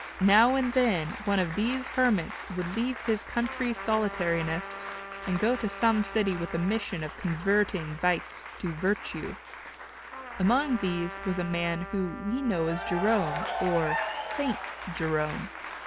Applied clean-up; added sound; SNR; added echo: none; Trumpet + Applause / Cheering; 9 dB; none.